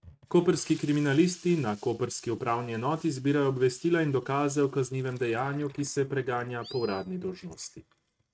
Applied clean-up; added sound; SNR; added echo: neural mask model RNNoise.